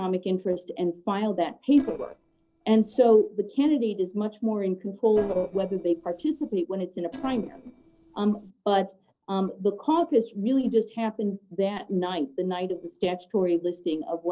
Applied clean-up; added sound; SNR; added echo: neural separator model SepFormer DNS4.